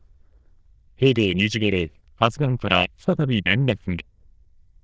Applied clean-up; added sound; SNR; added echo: neural diffusion model UNIVERSE++.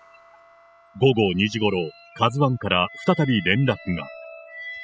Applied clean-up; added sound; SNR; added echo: classical method spectral subtraction.